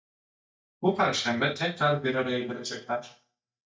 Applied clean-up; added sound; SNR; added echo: neural mask model DeepFilterNet 3.